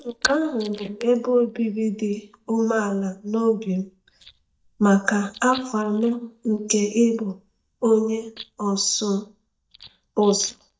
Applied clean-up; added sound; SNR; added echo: neural mask model DeepFilterNet 3.